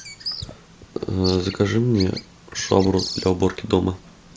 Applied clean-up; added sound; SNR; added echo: none; Bird vocalization, bird call, bird song; 14 dB; none.